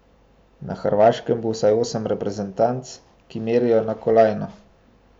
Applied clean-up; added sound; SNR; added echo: none; none; none; none.